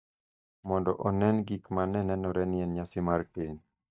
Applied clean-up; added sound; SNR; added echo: neural mask model DeepFilterNet 3.